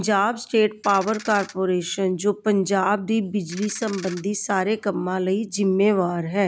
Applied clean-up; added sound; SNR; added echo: none; Ratchet, pawl; 17 dB; none.